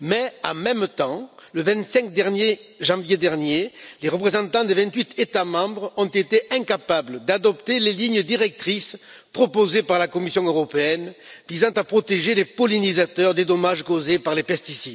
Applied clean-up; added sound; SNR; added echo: none; none; none; none.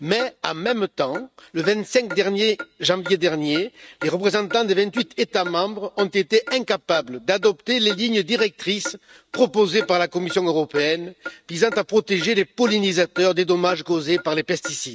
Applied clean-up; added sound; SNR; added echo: neural mask model RNNoise.